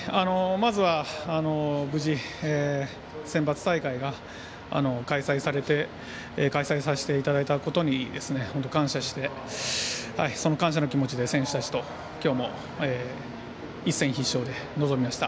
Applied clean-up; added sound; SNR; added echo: none; none; none; none.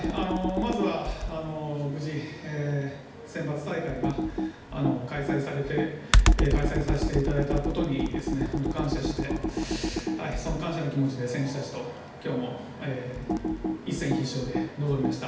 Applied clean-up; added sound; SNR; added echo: none; Computer keyboard; -1 dB; reverberation time 0.8 s.